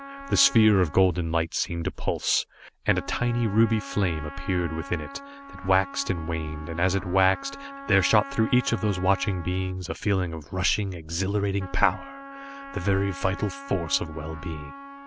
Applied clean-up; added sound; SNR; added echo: none; Trumpet; 16 dB; none.